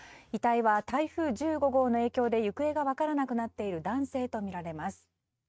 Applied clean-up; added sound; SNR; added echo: neural mask model RNNoise.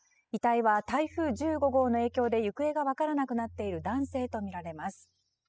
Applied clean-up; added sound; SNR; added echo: classical method spectral subtraction.